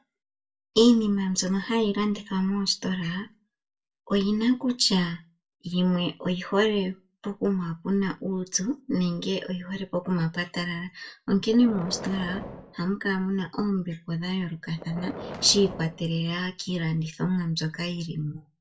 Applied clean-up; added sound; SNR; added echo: none; Boom; 13 dB; reverberation time 0.2 s.